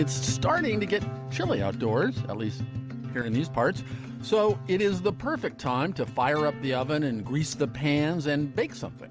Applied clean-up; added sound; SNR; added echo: none; none; none; none.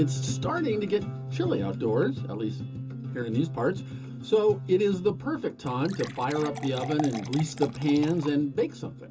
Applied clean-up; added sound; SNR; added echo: none; Fill (with liquid) / Water; 12 dB; reverberation time 0.2 s.